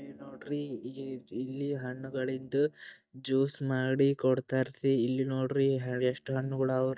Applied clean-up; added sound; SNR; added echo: neural mask model DeepFilterNet 3.